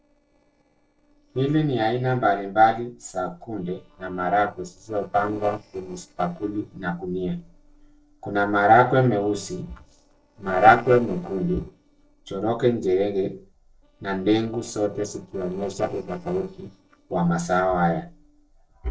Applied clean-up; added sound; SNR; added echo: neural separator model SepFormer DNS4.